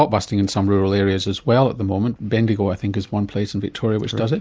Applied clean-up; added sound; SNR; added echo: none; none; none; none.